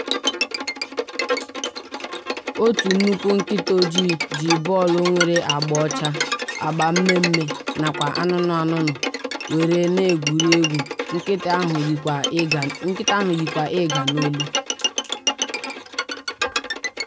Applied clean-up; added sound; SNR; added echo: none; Bowed string instrument; 4 dB; none.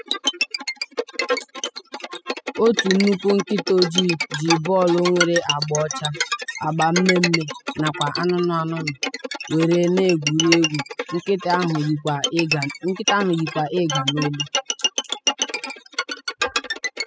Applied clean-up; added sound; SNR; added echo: classical method spectral subtraction.